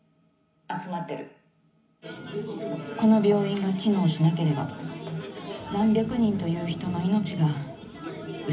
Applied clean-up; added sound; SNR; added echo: none; none; none; reverberation time 0.4 s.